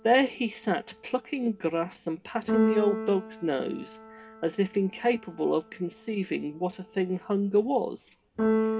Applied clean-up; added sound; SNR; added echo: none; Keyboard (musical); 5 dB; reverberation time 0.3 s.